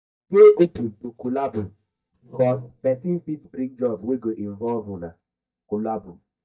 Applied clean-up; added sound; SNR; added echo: neural mask model DeepFilterNet 3.